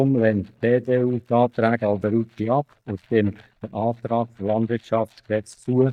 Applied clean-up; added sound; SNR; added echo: neural mask model DeepFilterNet 3.